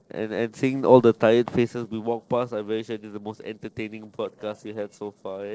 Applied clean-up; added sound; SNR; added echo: neural separator model SepFormer DNS4.